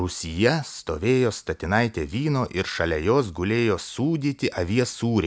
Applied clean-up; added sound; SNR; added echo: none; none; none; none.